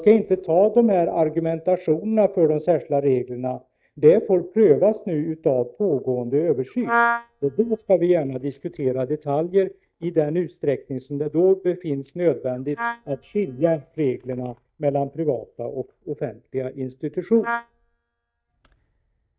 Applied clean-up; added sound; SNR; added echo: neural mask model DeepFilterNet 3.